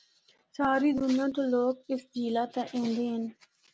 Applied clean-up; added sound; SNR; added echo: none; none; none; none.